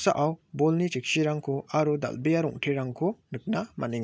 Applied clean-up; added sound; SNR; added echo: none; none; none; none.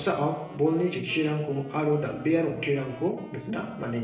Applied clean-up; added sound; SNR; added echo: none; Wind instrument, woodwind instrument; 20 dB; reverberation time 0.9 s.